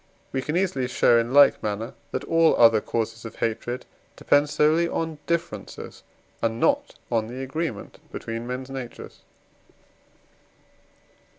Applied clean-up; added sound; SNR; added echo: none; none; none; none.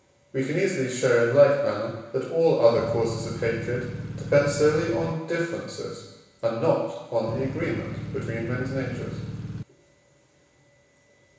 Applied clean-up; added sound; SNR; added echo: none; Engine / Truck / Car; 8 dB; reverberation time 1.1 s.